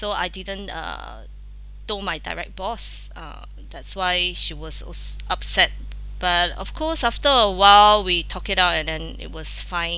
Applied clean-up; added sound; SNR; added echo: none; none; none; none.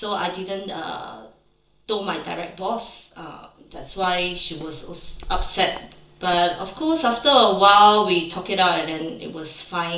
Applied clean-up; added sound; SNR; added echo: neural separator model SepFormer DNS4.